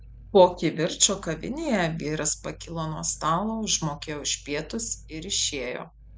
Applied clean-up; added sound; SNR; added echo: none; Growling; 20 dB; none.